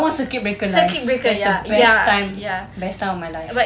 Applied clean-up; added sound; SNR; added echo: none; none; none; none.